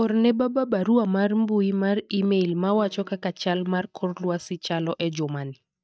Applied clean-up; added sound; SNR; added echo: neural mask model DeepFilterNet 3.